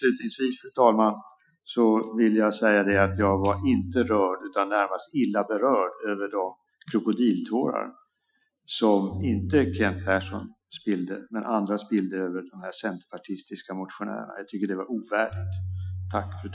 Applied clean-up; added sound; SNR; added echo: classical method Wiener filter.